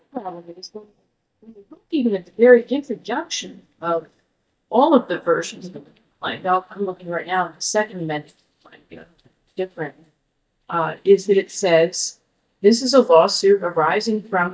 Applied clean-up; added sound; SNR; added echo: neural mask model DeepFilterNet 3.